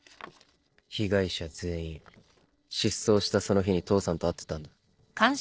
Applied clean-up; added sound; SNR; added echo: neural separator model SepFormer DNS4.